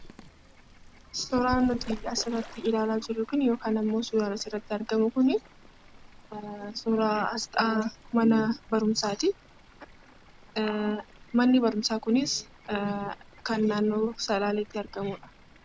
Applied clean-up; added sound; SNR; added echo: none; Bird / Fowl; 19 dB; none.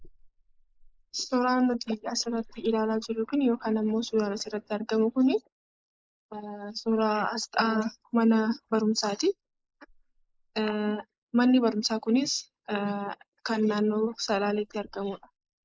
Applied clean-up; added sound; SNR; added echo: neural mask model Resemble Enhance denoiser.